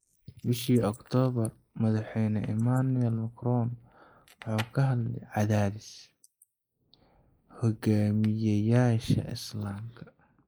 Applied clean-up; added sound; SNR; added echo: neural mask model Resemble Enhance denoiser.